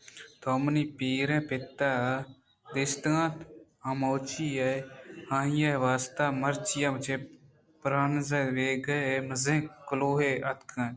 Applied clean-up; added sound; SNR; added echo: none; none; none; none.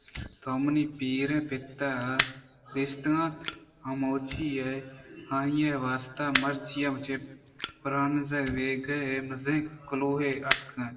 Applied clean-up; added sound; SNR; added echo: none; Fire; 6 dB; reverberation time 1.2 s.